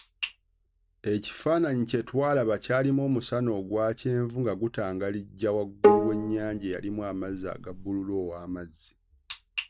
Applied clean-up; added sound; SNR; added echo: none; Bowed string instrument; -2 dB; none.